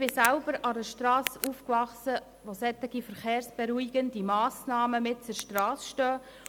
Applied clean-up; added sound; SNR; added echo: none; Tick; 15 dB; none.